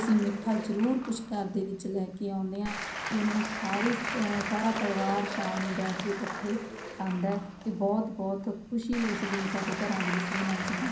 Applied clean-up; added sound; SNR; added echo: none; Applause / Crowd; 6 dB; reverberation time 0.6 s.